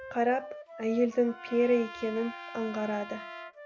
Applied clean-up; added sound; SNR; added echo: none; Trumpet + Wind instrument, woodwind instrument; 14 dB; none.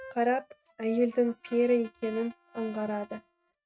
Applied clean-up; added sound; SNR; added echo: neural mask model RNNoise.